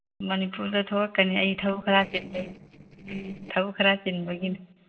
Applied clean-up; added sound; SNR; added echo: neural separator model SepFormer DNS4.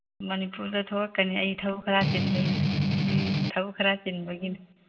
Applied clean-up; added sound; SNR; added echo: none; Strum; -5 dB; reverberation time 0.3 s.